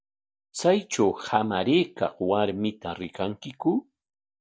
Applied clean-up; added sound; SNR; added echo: none; none; none; none.